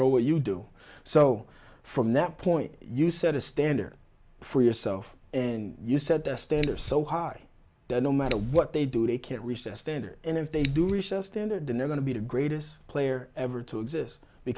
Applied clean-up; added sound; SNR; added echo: none; Scissors; 8 dB; none.